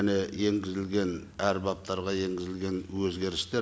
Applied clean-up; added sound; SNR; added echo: none; none; none; none.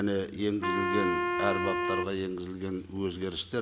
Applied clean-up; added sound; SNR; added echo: none; Wind instrument, woodwind instrument; 0 dB; none.